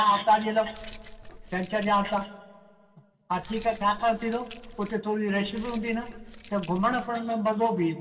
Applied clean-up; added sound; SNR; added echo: none; Keys jangling; 18 dB; reverberation time 1.8 s.